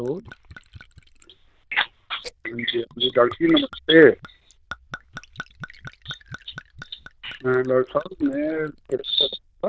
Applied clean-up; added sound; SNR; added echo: neural diffusion model UNIVERSE++.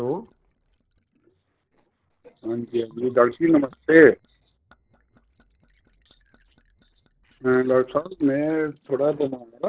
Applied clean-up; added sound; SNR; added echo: neural separator model SepFormer DNS4.